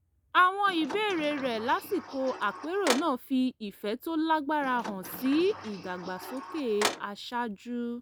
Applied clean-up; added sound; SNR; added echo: none; Sliding door; 9 dB; none.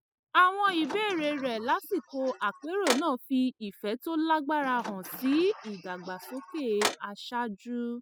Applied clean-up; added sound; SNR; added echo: classical method spectral subtraction.